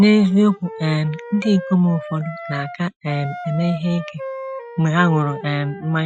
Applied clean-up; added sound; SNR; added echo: classical method Wiener filter.